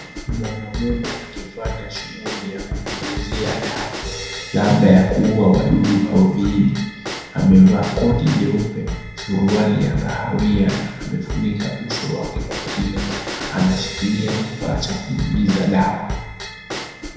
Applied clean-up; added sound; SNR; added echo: none; Bell / Drum / Drum kit; 9 dB; reverberation time 1.0 s.